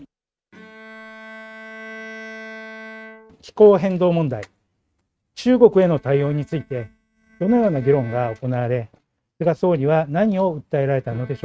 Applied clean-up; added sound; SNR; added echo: neural mask model RNNoise.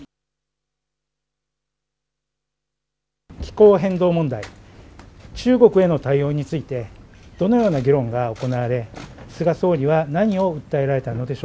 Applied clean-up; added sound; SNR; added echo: none; none; none; none.